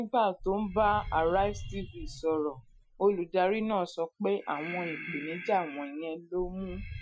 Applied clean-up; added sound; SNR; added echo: classical method Wiener filter.